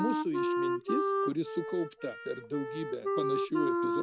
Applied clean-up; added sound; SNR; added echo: none; Wind instrument, woodwind instrument; -3 dB; none.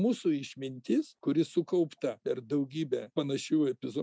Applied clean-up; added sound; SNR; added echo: none; none; none; none.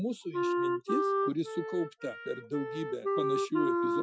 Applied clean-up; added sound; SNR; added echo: classical method Wiener filter.